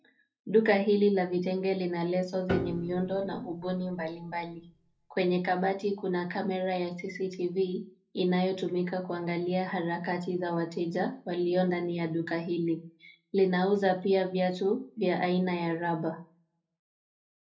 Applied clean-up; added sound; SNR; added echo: none; Piano; 10 dB; reverberation time 0.3 s.